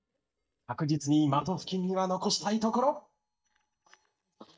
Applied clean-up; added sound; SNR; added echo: neural mask model DeepFilterNet 3.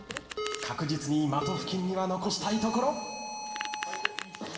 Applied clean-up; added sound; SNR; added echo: none; Domestic sounds, home sounds; 12 dB; reverberation time 2.2 s.